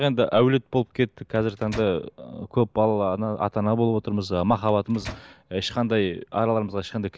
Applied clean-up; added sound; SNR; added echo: none; Microwave oven; 19 dB; none.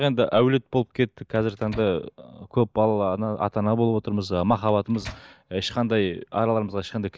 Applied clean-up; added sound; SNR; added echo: neural mask model DeepFilterNet 3.